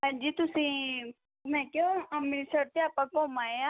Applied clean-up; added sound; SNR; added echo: none; none; none; none.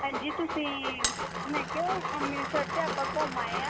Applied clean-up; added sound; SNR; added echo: none; Glass + Dog; -1 dB; none.